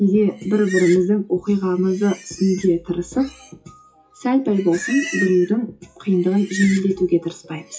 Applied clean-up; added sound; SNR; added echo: classical method WPE with log-MMSE.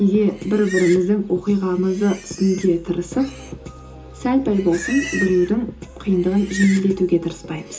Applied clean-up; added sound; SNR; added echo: none; Livestock, farm animals, working animals; 16 dB; reverberation time 0.2 s.